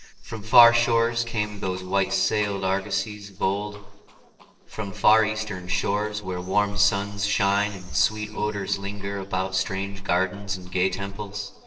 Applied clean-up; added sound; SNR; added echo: neural separator model SepFormer DNS4.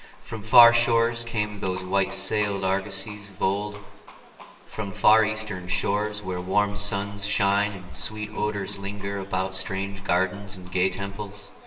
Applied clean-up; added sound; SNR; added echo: none; Livestock, farm animals, working animals; 20 dB; reverberation time 0.9 s.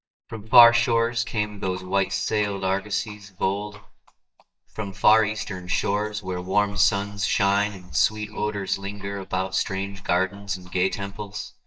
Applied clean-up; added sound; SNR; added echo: neural mask model DeepFilterNet 3.